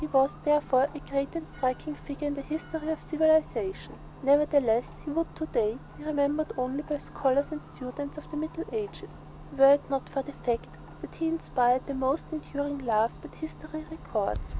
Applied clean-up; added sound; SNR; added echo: none; Clock; 15 dB; none.